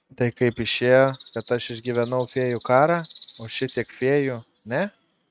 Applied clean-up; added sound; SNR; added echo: neural mask model RNNoise.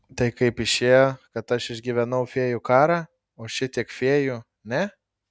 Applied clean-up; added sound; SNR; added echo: none; none; none; none.